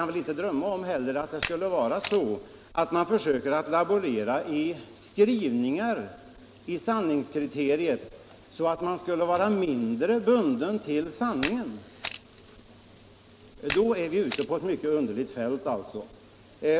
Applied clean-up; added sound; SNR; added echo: none; Camera; 13 dB; none.